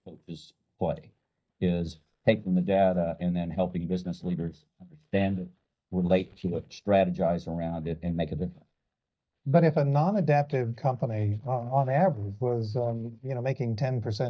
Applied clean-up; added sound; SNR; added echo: neural mask model DeepFilterNet 3.